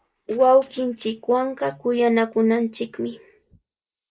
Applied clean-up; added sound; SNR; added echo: neural mask model Resemble Enhance denoiser.